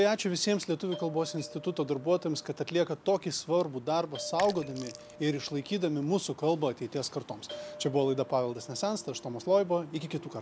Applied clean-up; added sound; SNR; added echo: none; Doorbell + Sink (filling or washing); 17 dB; none.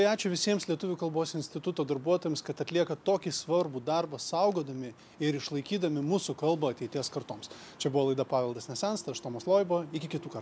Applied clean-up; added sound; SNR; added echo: none; none; none; none.